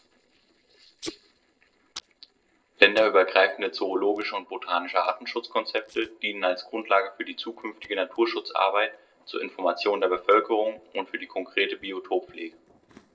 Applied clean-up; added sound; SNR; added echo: neural separator model SepFormer DNS4.